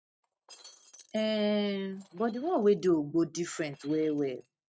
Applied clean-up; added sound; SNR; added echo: neural mask model RNNoise.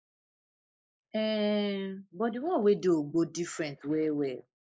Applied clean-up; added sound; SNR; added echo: neural mask model Resemble Enhance denoiser.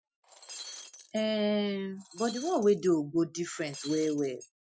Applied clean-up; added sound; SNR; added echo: classical method Wiener filter.